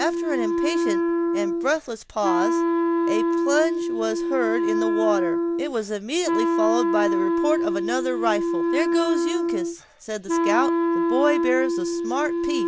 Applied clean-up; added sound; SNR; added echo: none; Wind instrument, woodwind instrument; -4 dB; none.